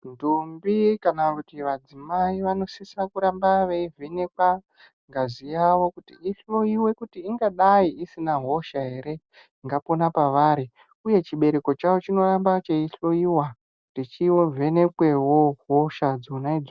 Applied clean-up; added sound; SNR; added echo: none; none; none; none.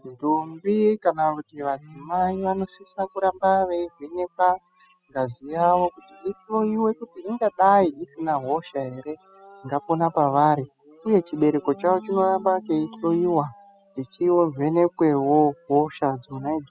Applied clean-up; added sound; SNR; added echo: classical method spectral subtraction.